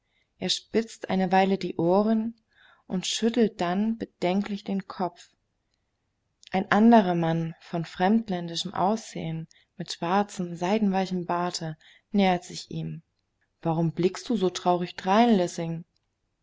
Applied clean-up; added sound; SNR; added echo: none; none; none; none.